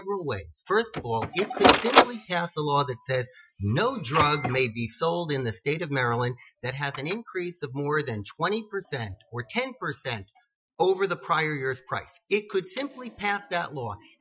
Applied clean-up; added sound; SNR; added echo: classical method Wiener filter.